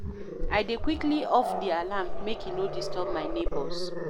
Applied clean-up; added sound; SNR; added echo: none; Growling; 0 dB; none.